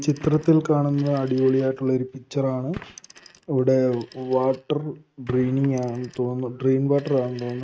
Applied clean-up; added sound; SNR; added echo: neural mask model RNNoise.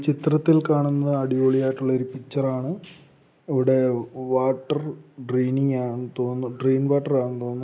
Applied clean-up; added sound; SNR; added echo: none; none; none; none.